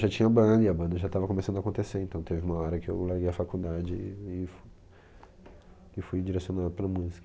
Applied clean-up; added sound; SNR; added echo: none; none; none; none.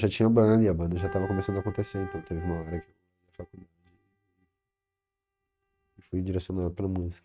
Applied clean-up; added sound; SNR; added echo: neural mask model RNNoise.